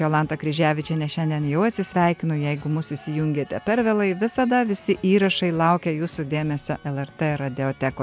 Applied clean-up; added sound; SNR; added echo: none; none; none; none.